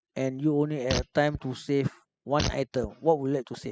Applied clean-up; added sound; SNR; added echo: classical method spectral subtraction.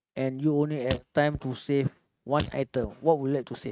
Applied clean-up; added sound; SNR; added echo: neural mask model RNNoise.